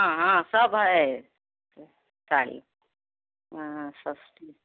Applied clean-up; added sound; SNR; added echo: none; none; none; none.